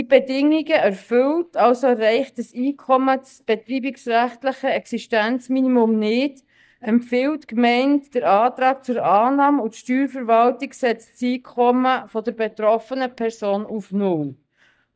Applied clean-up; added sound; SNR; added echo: neural mask model DeepFilterNet 3.